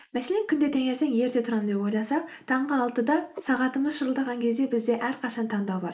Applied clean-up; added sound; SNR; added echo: neural mask model Resemble Enhance denoiser.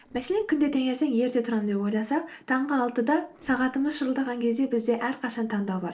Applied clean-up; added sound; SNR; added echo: neural separator model SepFormer DNS4.